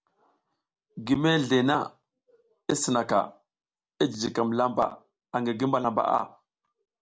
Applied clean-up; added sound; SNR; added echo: none; none; none; none.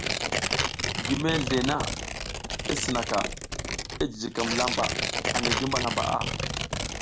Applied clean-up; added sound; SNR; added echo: none; Tearing; -1 dB; none.